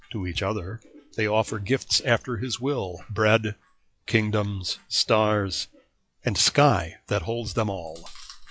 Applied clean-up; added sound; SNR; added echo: classical method log-MMSE.